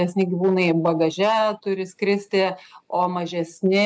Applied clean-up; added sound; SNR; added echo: none; none; none; none.